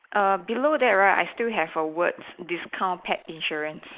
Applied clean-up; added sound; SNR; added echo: neural mask model Resemble Enhance denoiser.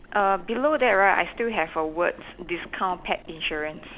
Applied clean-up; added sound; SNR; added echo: none; Boiling; 19 dB; none.